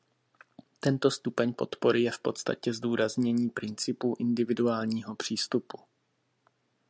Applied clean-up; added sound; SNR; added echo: none; none; none; none.